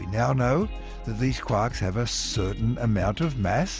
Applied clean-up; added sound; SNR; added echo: none; none; none; none.